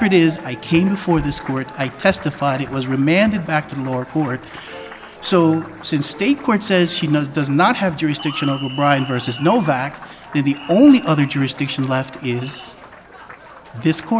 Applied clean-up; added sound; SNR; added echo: none; Applause; 17 dB; none.